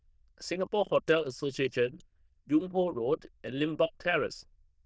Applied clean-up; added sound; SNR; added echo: neural diffusion model UNIVERSE++.